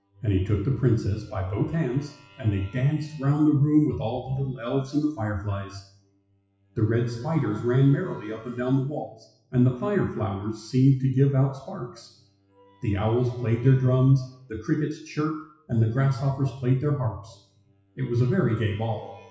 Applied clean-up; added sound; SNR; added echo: classical method WPE with log-MMSE.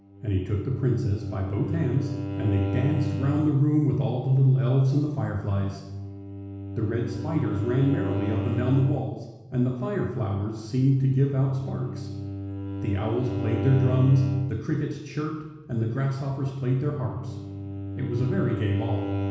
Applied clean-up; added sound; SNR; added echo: none; Bowed string instrument; 7 dB; reverberation time 1.1 s.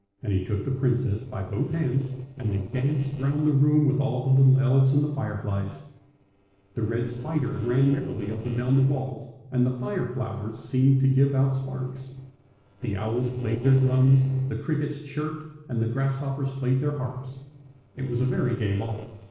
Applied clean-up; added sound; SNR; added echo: neural separator model SepFormer DNS4.